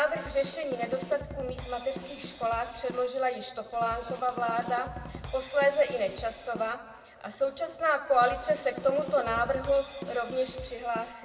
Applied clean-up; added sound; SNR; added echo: none; Drum kit; 12 dB; reverberation time 1.1 s.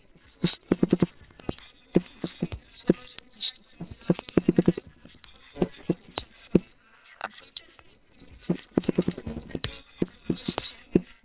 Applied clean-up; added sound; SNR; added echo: neural separator model SepFormer WHAMR!.